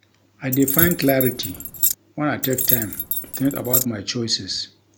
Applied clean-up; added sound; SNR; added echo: none; Keys jangling; -1 dB; none.